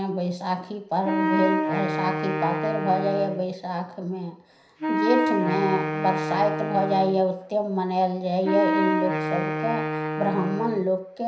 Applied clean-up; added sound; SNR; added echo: none; Wind instrument, woodwind instrument; 1 dB; reverberation time 0.5 s.